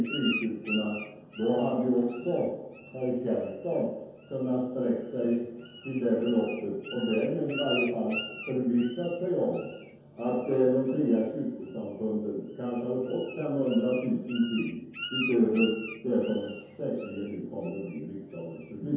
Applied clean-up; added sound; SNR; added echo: none; Bird; 13 dB; reverberation time 0.9 s.